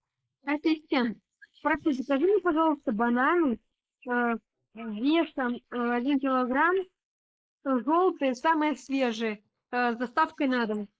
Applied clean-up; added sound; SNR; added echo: neural mask model Resemble Enhance denoiser.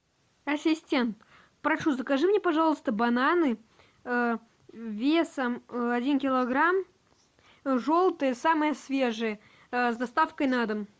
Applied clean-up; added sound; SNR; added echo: none; none; none; none.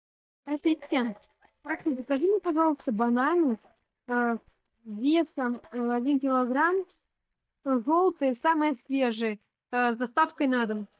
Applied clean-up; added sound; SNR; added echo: neural mask model DeepFilterNet 3.